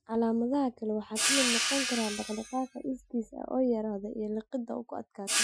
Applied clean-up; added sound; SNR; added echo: classical method Wiener filter.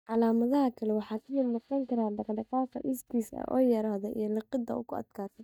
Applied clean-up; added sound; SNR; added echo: neural mask model DeepFilterNet 3.